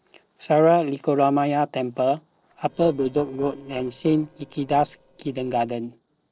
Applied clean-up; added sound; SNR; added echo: neural separator model SepFormer DNS4.